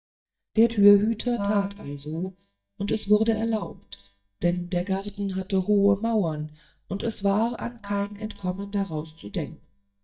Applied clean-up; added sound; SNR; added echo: neural mask model DeepFilterNet 3.